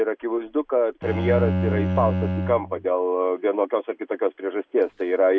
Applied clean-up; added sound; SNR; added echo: none; Bowed string instrument; 3 dB; none.